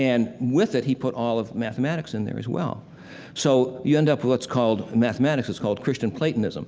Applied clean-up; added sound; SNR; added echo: none; none; none; none.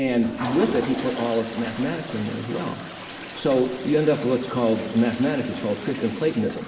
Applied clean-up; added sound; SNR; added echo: none; Toilet flush; 10 dB; reverberation time 1.1 s.